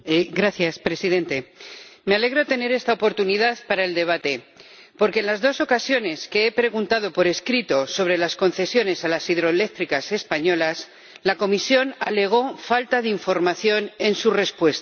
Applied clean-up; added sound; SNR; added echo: none; none; none; none.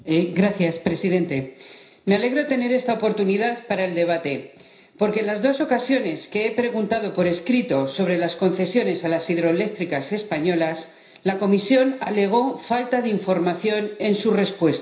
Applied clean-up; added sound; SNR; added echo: none; none; none; reverberation time 0.5 s.